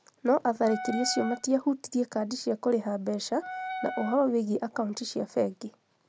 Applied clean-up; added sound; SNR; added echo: none; Wind instrument, woodwind instrument; 9 dB; none.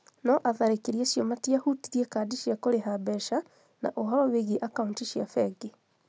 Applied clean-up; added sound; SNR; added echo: none; none; none; none.